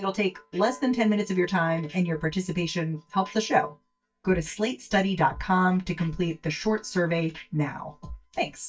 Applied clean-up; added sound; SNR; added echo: neural mask model DeepFilterNet 3.